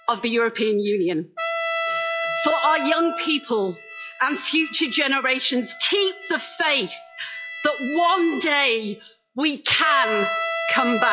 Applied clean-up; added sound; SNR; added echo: classical method log-MMSE.